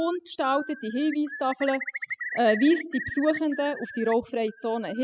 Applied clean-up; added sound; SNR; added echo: classical method spectral subtraction.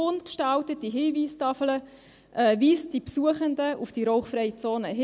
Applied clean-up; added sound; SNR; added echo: none; none; none; none.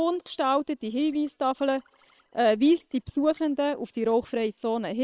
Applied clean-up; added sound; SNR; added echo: neural separator model SepFormer WHAM!.